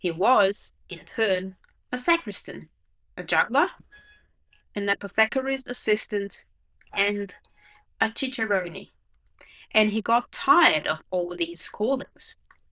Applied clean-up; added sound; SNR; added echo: neural diffusion model UNIVERSE++.